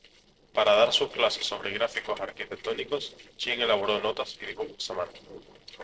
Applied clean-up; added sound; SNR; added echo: neural separator model SepFormer DNS4.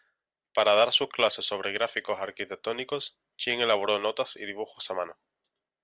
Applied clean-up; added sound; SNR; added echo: none; none; none; none.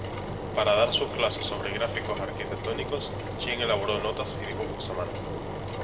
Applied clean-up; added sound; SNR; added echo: none; Engine; 3 dB; reverberation time 1.8 s.